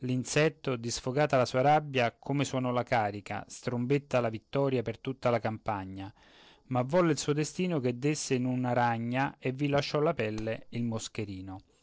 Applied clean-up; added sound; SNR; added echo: neural separator model SepFormer DNS4.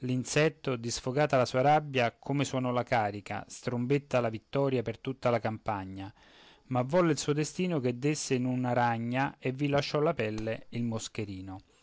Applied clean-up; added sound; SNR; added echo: none; Clapping; 18 dB; none.